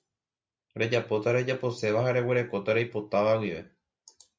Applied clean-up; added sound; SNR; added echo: none; none; none; none.